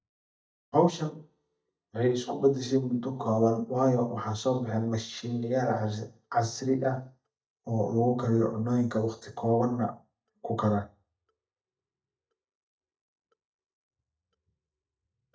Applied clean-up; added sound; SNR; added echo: neural mask model DeepFilterNet 3.